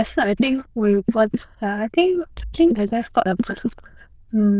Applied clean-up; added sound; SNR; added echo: neural diffusion model UNIVERSE++.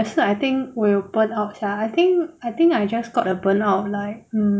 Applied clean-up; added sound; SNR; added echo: none; none; none; none.